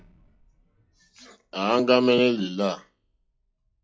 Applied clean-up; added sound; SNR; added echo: classical method log-MMSE.